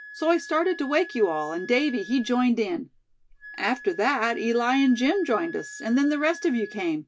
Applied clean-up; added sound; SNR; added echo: none; Wind instrument, woodwind instrument; 17 dB; none.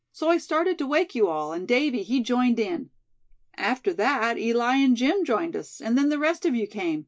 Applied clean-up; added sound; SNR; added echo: neural mask model Resemble Enhance denoiser.